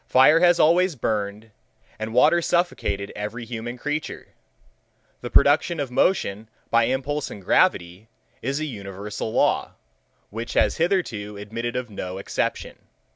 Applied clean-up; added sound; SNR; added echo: none; none; none; none.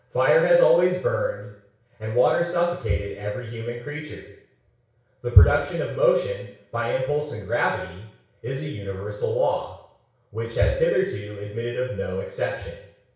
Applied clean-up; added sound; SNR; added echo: none; none; none; reverberation time 0.6 s.